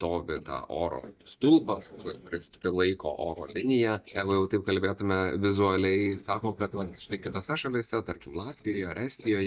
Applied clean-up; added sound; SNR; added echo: neural mask model DeepFilterNet 3.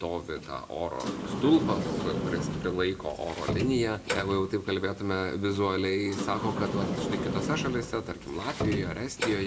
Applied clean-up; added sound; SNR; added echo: none; Sliding door; 4 dB; reverberation time 0.9 s.